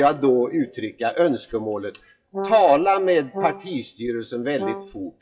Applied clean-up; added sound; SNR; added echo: classical method WPE with log-MMSE.